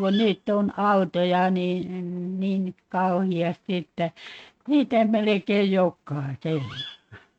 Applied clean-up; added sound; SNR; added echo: neural mask model RNNoise.